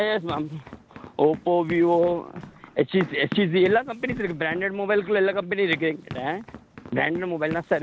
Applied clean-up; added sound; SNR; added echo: none; Run; 16 dB; none.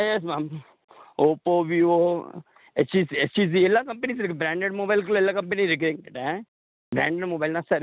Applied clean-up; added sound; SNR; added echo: none; none; none; none.